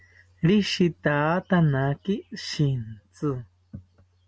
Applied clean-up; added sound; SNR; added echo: none; none; none; none.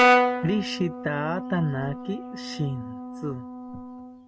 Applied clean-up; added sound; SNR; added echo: none; Brass instrument; -3 dB; none.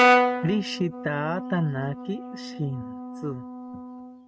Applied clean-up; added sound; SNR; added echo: neural mask model RNNoise.